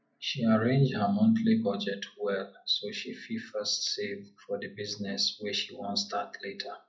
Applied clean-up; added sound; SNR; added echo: none; none; none; reverberation time 0.3 s.